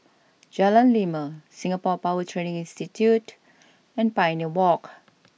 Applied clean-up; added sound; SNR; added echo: none; none; none; none.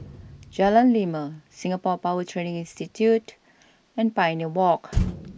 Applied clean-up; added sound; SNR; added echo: none; Motor vehicle (road); 11 dB; none.